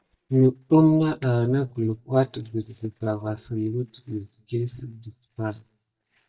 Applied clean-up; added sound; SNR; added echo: neural mask model DeepFilterNet 3.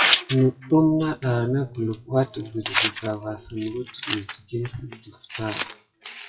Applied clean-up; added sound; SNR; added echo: classical method WPE with log-MMSE.